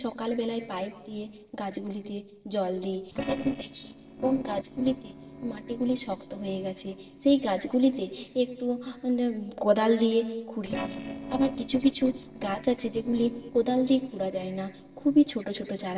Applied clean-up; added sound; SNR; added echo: neural separator model SepFormer DNS4.